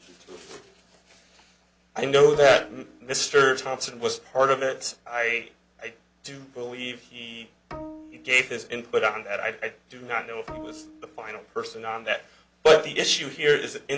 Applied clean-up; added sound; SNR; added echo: none; Bowed string instrument; 18 dB; none.